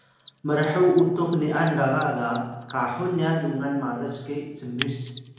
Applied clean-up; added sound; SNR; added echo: none; Mechanisms; 18 dB; reverberation time 0.9 s.